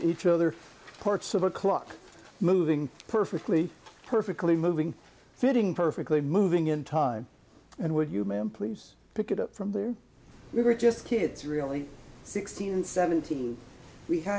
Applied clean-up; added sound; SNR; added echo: none; none; none; none.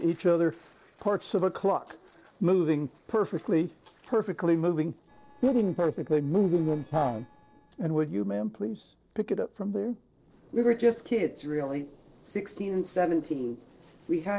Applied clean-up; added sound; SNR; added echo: neural separator model SepFormer DNS4.